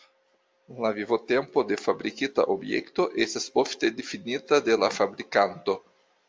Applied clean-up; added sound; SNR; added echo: none; none; none; none.